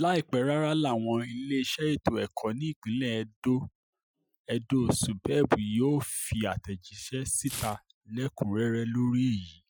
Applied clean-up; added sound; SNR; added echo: classical method Wiener filter.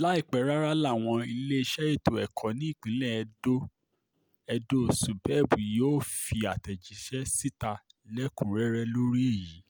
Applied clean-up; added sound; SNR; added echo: none; none; none; none.